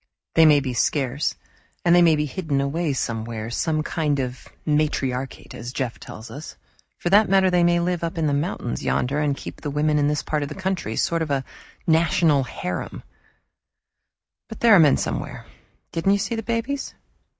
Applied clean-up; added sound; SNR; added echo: none; none; none; none.